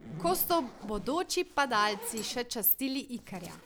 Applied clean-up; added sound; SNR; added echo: none; Zipper (clothing); 15 dB; none.